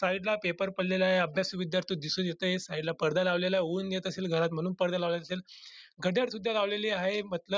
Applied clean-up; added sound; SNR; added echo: none; none; none; none.